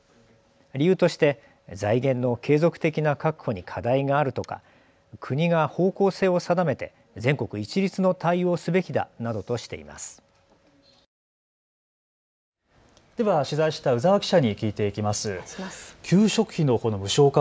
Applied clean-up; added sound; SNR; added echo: none; none; none; none.